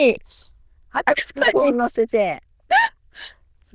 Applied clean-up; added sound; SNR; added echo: neural diffusion model UNIVERSE++.